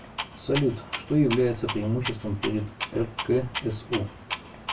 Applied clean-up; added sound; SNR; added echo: none; Clock; 9 dB; reverberation time 0.2 s.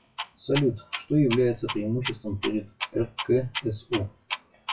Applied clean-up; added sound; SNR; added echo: classical method WPE with log-MMSE.